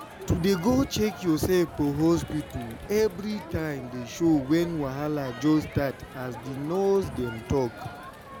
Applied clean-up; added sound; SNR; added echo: none; Crowd; 14 dB; none.